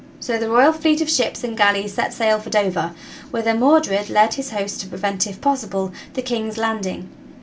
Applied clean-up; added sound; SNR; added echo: none; none; none; none.